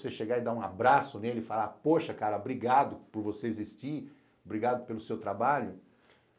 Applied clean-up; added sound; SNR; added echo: none; none; none; none.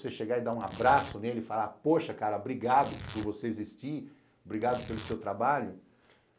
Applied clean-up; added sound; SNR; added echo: none; Tearing; 16 dB; none.